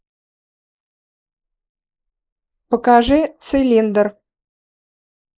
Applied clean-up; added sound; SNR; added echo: neural mask model Resemble Enhance denoiser.